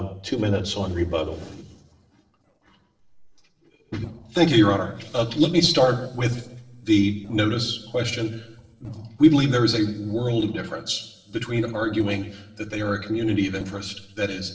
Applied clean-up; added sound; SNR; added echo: neural separator model SepFormer DNS4.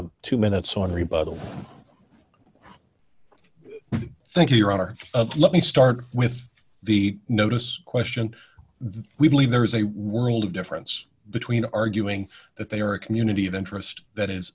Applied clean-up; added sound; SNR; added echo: none; none; none; none.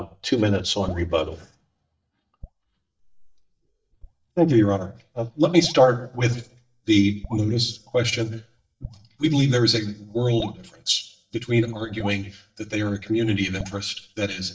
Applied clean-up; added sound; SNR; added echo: neural mask model DeepFilterNet 3.